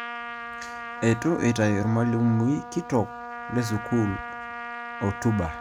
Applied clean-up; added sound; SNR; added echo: none; Trumpet; 10 dB; none.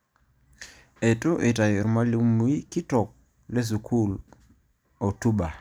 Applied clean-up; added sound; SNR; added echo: none; none; none; none.